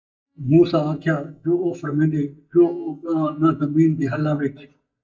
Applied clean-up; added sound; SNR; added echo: neural mask model DeepFilterNet 3.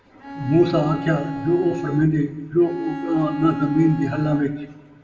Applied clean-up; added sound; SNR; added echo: none; Bowed string instrument; 10 dB; reverberation time 1.3 s.